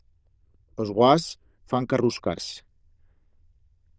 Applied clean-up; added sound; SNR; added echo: neural diffusion model UNIVERSE++.